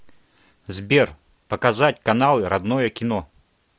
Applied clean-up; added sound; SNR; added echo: none; none; none; none.